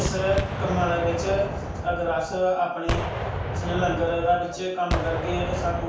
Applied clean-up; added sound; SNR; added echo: none; Gunshot, gunfire; 3 dB; reverberation time 0.5 s.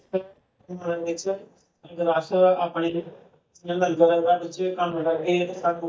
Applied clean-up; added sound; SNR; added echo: neural mask model DeepFilterNet 3.